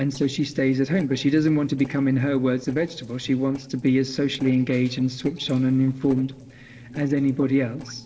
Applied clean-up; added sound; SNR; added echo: neural separator model SepFormer DNS4.